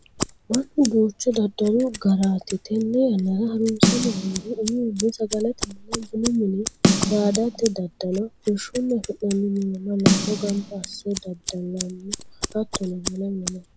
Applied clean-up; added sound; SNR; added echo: none; Snare drum + Scissors; 4 dB; none.